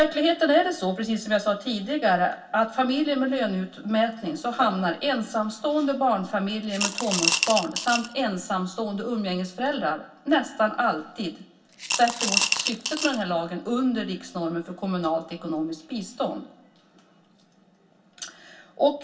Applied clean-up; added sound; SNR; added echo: none; Coin (dropping) / Glass; 2 dB; reverberation time 0.2 s.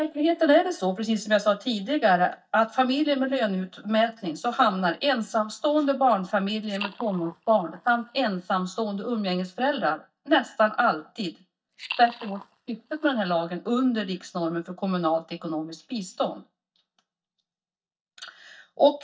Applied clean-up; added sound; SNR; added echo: neural mask model DeepFilterNet 3.